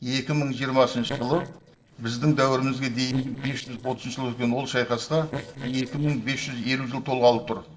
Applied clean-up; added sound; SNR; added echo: neural separator model SepFormer DNS4.